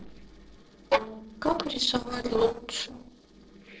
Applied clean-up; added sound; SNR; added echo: neural separator model SepFormer DNS4.